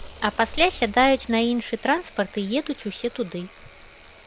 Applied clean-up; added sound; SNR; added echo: none; Chime + Bicycle; 15 dB; none.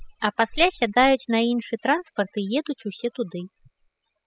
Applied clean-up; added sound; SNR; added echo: classical method spectral subtraction.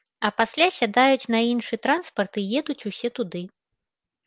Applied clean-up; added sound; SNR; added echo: none; none; none; none.